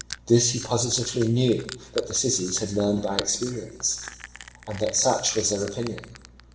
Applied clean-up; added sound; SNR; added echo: none; Crushing; 17 dB; reverberation time 0.8 s.